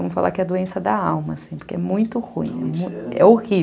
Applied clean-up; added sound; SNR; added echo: none; none; none; none.